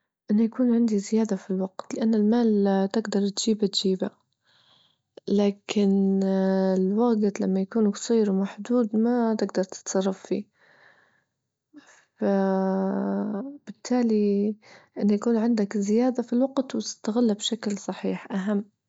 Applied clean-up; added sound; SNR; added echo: none; none; none; none.